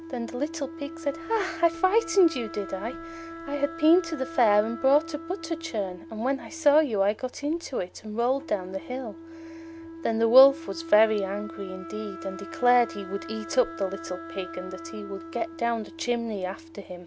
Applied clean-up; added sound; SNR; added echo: none; Wind instrument, woodwind instrument; 14 dB; none.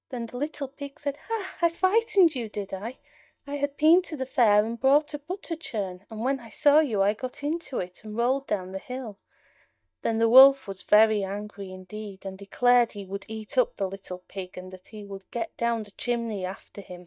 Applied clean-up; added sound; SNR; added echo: neural mask model DeepFilterNet 3.